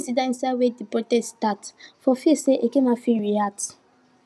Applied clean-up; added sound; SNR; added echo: none; none; none; none.